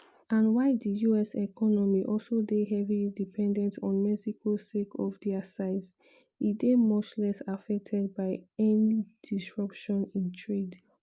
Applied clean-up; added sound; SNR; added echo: none; none; none; none.